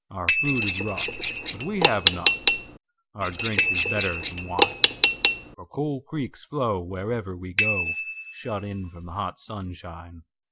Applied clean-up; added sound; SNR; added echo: none; Cutlery, silverware / Dishes, pots, and pans + Bicycle bell; -4 dB; none.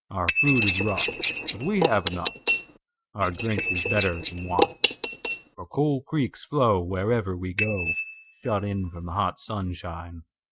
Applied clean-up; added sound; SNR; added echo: neural mask model RNNoise.